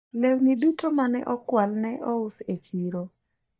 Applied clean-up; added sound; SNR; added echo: neural mask model DeepFilterNet 3.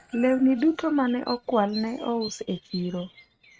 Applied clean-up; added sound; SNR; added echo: neural mask model RNNoise.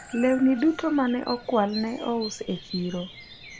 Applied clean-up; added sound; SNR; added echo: none; Bird vocalization, bird call, bird song; 15 dB; none.